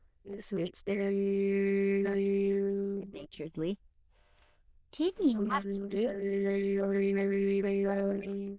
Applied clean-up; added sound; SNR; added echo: neural diffusion model UNIVERSE++.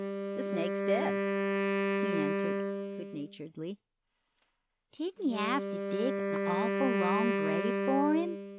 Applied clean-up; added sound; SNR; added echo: none; Wind instrument, woodwind instrument; -2 dB; none.